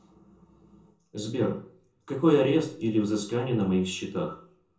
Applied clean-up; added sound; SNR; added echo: none; none; none; reverberation time 0.5 s.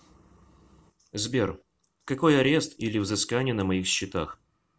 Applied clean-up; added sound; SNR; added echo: none; none; none; none.